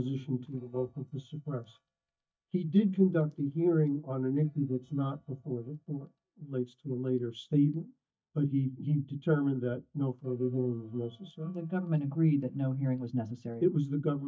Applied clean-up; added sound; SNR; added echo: neural mask model DeepFilterNet 3.